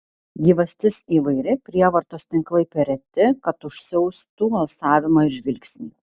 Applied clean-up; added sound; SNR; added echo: none; none; none; none.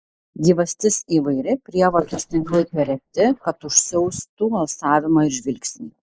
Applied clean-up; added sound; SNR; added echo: neural mask model Resemble Enhance denoiser.